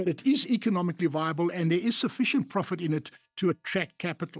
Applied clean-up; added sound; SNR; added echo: neural mask model DeepFilterNet 3.